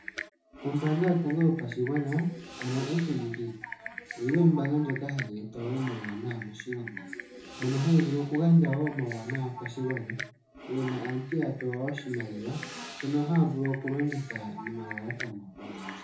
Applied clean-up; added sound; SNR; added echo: none; Typing; 13 dB; reverberation time 0.6 s.